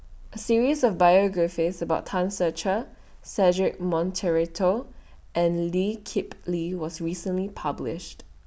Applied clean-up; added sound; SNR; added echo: none; none; none; none.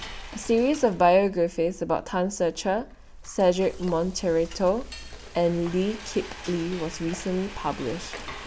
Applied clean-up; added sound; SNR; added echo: none; Frying (food); 16 dB; none.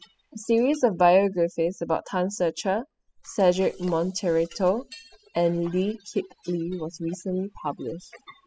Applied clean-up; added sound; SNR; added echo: classical method spectral subtraction.